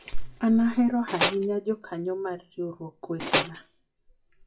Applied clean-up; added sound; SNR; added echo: classical method WPE with log-MMSE.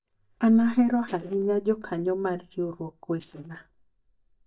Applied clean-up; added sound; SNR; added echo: neural mask model DeepFilterNet 3.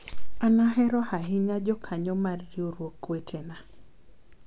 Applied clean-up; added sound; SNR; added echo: none; none; none; none.